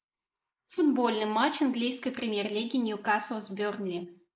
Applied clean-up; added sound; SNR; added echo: neural mask model Resemble Enhance denoiser.